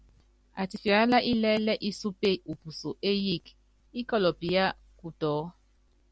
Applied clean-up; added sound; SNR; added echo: none; none; none; none.